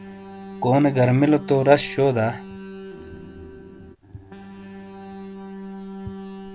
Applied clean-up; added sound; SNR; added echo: none; Alarm; 14 dB; none.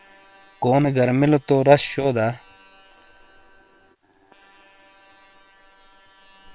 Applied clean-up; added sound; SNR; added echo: neural separator model SepFormer WHAM!.